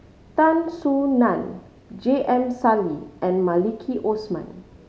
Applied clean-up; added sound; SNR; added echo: none; none; none; none.